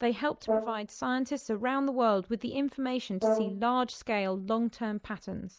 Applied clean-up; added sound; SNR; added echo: neural mask model DeepFilterNet 3.